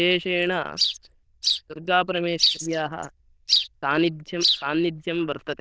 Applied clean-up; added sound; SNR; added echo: neural diffusion model UNIVERSE++.